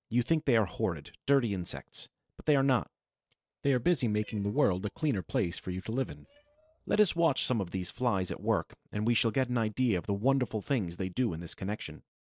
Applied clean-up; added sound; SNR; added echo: neural separator model SepFormer DNS4.